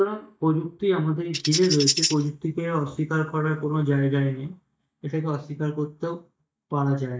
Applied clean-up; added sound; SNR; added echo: neural mask model DeepFilterNet 3.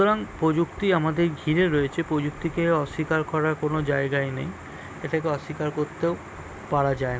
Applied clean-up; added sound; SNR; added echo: none; none; none; none.